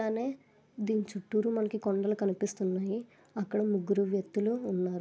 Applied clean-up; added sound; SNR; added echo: none; none; none; none.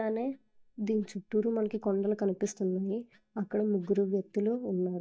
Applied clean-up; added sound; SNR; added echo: neural mask model DeepFilterNet 3.